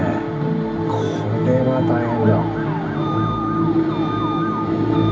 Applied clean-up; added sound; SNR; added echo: none; Motor vehicle (road) / Siren; 15 dB; reverberation time 0.4 s.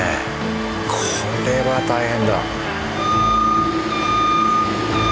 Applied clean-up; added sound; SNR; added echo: none; none; none; none.